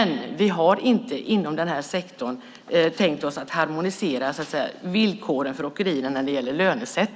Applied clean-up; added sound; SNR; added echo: none; none; none; none.